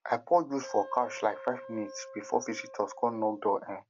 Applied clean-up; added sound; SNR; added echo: none; Wind instrument, woodwind instrument; 16 dB; none.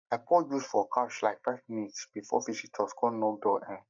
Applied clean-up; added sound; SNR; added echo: neural mask model DeepFilterNet 3.